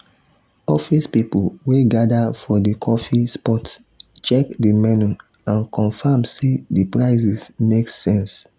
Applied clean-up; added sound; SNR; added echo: none; none; none; none.